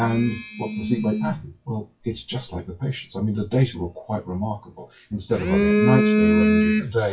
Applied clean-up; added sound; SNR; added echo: classical method WPE with log-MMSE.